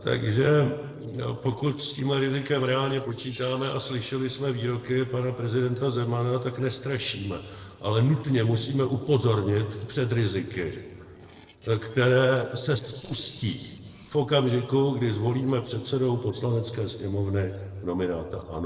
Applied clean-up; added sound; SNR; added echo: neural separator model SepFormer DNS4.